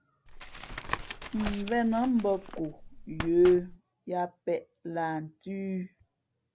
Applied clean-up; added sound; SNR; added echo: none; Tap; 9 dB; none.